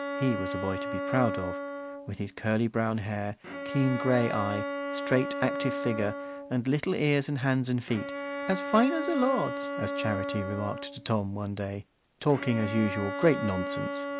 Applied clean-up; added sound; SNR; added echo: none; Bowed string instrument; 6 dB; none.